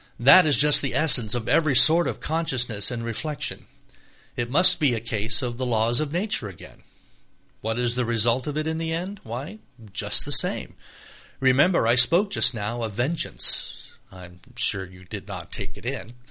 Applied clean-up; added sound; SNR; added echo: none; none; none; none.